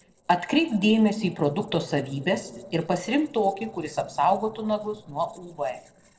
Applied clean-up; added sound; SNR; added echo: neural separator model SepFormer DNS4.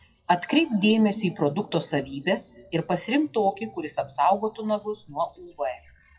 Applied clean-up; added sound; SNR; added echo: classical method WPE with log-MMSE.